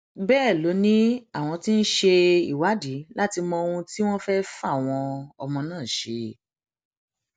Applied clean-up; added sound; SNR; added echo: none; none; none; none.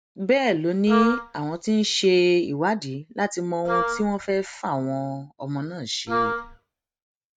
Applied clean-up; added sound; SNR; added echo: neural mask model RNNoise.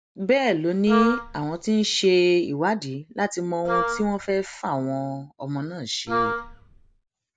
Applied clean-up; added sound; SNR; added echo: none; Wind instrument, woodwind instrument; 4 dB; none.